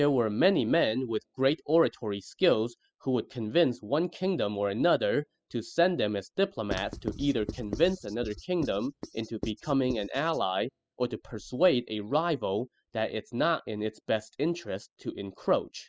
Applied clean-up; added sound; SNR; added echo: classical method spectral subtraction.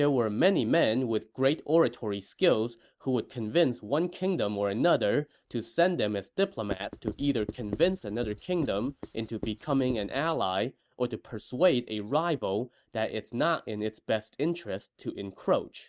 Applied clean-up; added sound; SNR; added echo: neural mask model RNNoise.